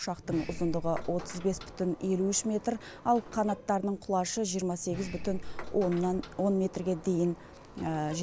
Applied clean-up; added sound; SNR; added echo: none; Sliding door; 11 dB; none.